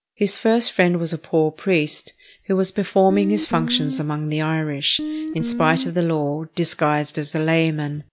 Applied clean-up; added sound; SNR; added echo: none; Guitar; 6 dB; none.